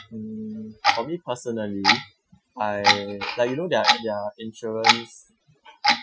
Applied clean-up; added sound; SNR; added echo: classical method Wiener filter.